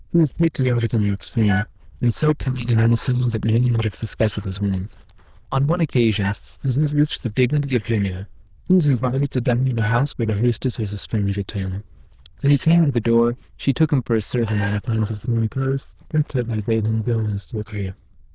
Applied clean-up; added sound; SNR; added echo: neural diffusion model UNIVERSE++.